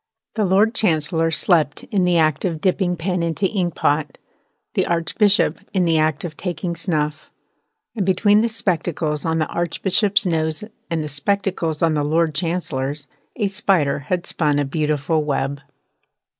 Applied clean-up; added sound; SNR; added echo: none; none; none; none.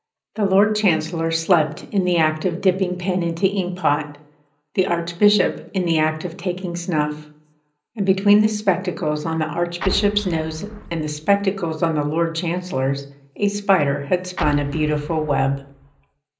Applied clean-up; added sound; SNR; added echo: none; Explosion; 12 dB; reverberation time 0.5 s.